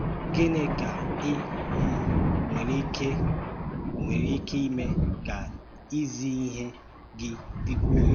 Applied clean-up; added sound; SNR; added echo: none; Thunder; -4 dB; none.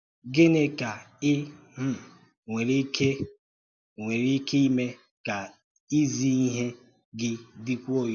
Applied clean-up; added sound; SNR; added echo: none; none; none; none.